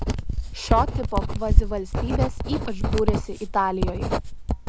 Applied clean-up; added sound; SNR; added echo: none; Writing; -5 dB; none.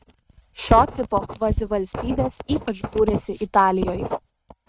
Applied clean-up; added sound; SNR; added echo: neural mask model RNNoise.